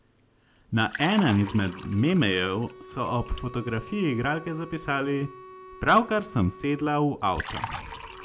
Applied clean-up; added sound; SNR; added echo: none; Liquid + Wind instrument, woodwind instrument; 14 dB; none.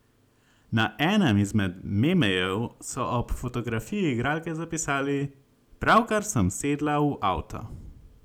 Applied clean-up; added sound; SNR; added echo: none; none; none; none.